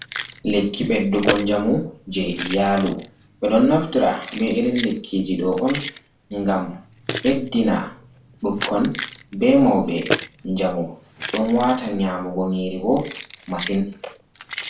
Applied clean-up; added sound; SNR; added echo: none; Keys jangling; 10 dB; reverberation time 0.3 s.